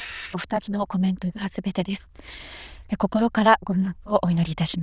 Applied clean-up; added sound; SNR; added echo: neural diffusion model UNIVERSE++.